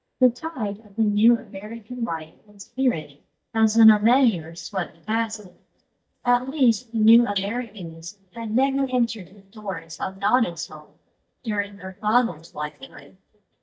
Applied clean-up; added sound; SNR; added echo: neural mask model DeepFilterNet 3.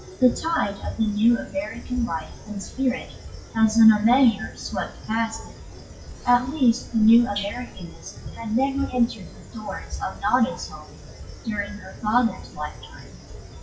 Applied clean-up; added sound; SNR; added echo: classical method WPE with log-MMSE.